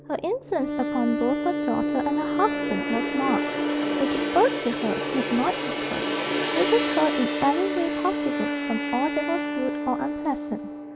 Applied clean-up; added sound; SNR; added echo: none; Gong + Wind instrument, woodwind instrument; 0 dB; none.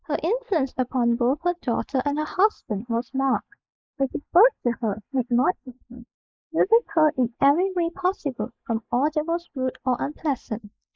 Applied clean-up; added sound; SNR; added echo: neural mask model Resemble Enhance denoiser.